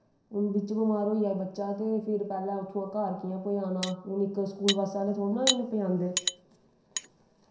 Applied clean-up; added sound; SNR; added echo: none; Cutlery, silverware; 5 dB; reverberation time 0.7 s.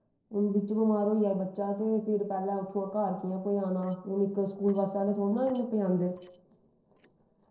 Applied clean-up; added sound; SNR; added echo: neural separator model SepFormer DNS4.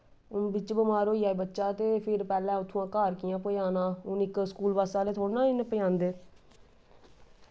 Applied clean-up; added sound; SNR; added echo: none; none; none; none.